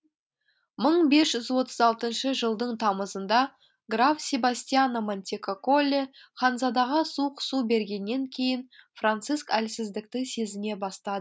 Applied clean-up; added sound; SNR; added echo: none; none; none; none.